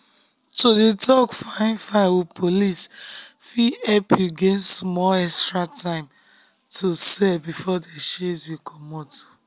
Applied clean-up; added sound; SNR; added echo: none; none; none; none.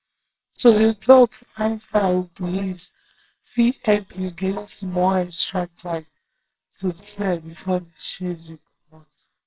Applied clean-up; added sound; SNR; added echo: neural separator model SepFormer WHAMR!.